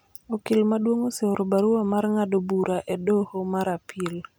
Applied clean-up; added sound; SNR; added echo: none; none; none; none.